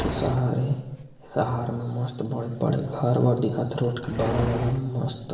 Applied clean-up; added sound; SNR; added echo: none; Livestock, farm animals, working animals; 10 dB; reverberation time 1.1 s.